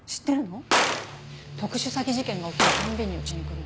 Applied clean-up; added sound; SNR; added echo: none; Gunshot, gunfire; -1 dB; none.